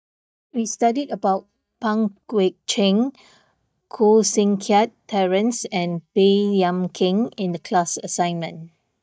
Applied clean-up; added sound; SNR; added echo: neural mask model DeepFilterNet 3.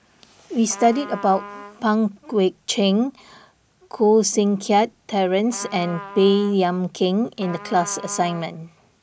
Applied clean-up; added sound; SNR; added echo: none; Trumpet; 16 dB; none.